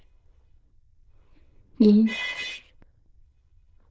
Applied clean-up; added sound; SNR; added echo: neural diffusion model UNIVERSE++.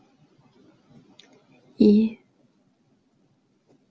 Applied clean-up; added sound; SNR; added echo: none; none; none; none.